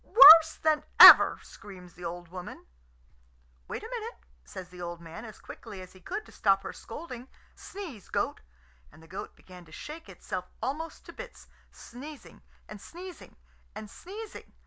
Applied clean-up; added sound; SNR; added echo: none; none; none; none.